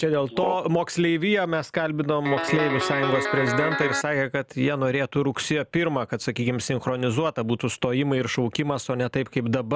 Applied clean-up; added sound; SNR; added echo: none; Guitar; 2 dB; none.